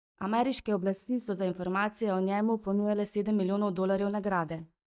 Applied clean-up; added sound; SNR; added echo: neural mask model DeepFilterNet 3.